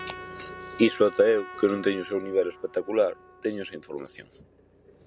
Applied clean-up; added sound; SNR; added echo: none; Trumpet; 17 dB; none.